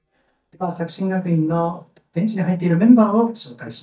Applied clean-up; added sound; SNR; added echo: neural mask model DeepFilterNet 3.